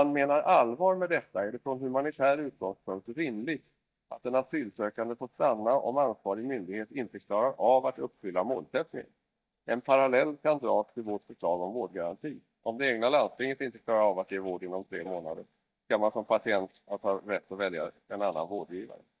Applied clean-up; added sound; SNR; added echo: neural mask model DeepFilterNet 3.